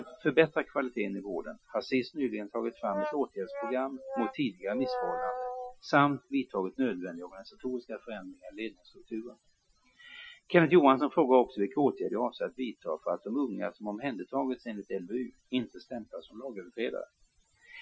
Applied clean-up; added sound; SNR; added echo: classical method Wiener filter.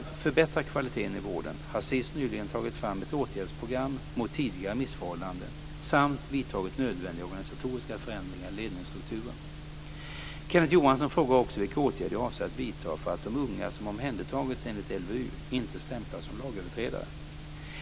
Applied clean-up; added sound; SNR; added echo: none; none; none; none.